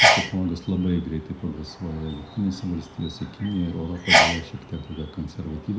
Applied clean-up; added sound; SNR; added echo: none; Sneeze; -2 dB; reverberation time 0.5 s.